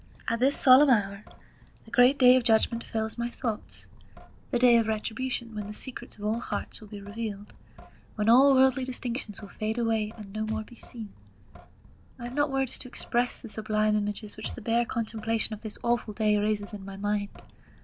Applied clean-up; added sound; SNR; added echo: none; Thump, thud + Drip / Sink (filling or washing); 19 dB; none.